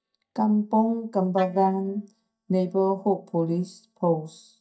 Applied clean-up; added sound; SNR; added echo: neural mask model DeepFilterNet 3.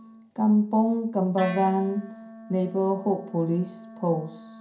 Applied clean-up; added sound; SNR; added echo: none; Wind instrument, woodwind instrument; 17 dB; reverberation time 0.5 s.